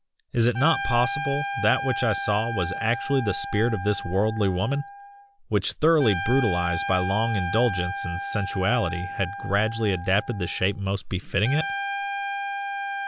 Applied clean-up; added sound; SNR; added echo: none; Trumpet; 7 dB; none.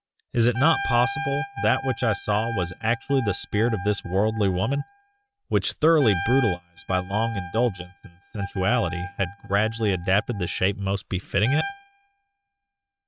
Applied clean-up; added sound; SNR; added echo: neural mask model RNNoise.